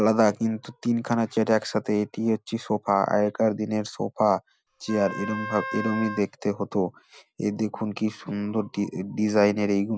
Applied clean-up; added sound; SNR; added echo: none; Wind instrument, woodwind instrument; 9 dB; none.